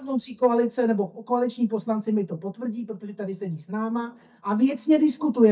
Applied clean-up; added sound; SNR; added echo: neural mask model DeepFilterNet 3.